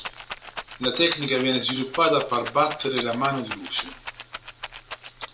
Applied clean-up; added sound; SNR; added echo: none; Rattle; 11 dB; none.